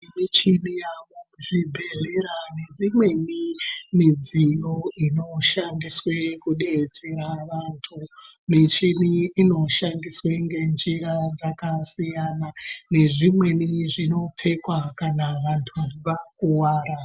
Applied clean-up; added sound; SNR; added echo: none; none; none; none.